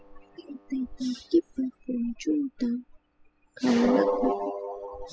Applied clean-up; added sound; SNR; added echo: classical method spectral subtraction.